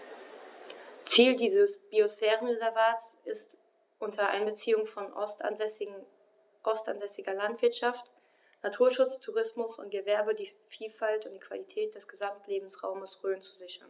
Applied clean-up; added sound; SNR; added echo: none; none; none; none.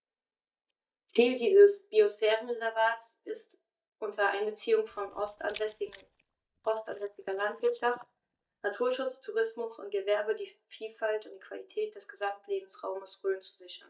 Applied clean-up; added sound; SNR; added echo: neural mask model DeepFilterNet 3.